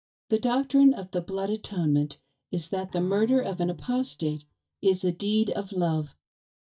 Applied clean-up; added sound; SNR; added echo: neural mask model DeepFilterNet 3.